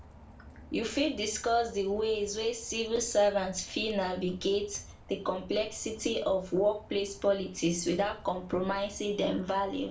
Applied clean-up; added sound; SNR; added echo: none; Rain; 20 dB; reverberation time 0.3 s.